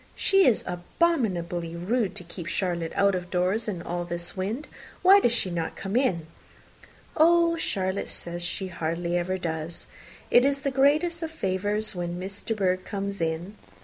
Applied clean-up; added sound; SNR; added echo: none; none; none; none.